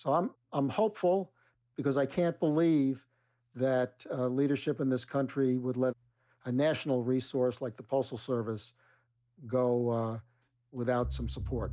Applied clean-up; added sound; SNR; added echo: none; none; none; none.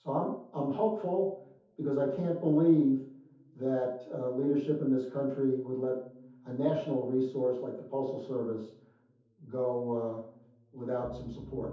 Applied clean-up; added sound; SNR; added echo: none; none; none; reverberation time 0.6 s.